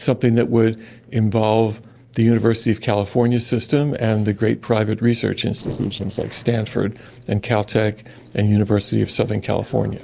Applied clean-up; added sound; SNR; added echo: neural separator model SepFormer DNS4.